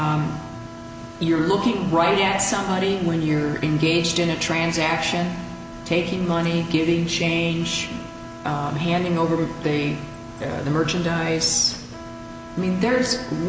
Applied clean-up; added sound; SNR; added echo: none; Trumpet; 18 dB; none.